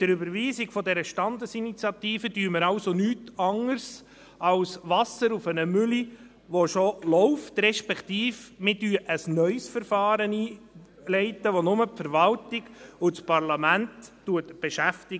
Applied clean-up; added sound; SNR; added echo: none; none; none; none.